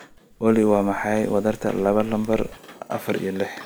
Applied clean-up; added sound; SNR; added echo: none; Wind; 17 dB; none.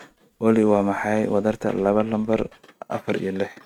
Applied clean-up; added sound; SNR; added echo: neural mask model RNNoise.